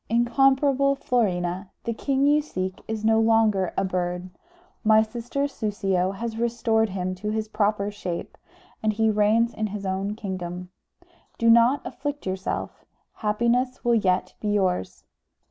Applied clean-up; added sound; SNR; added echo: none; none; none; none.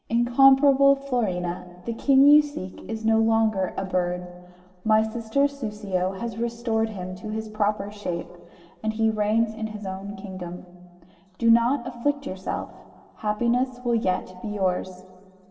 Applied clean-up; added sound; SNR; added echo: none; none; none; reverberation time 1.7 s.